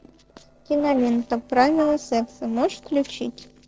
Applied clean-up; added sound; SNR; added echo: neural separator model SepFormer DNS4.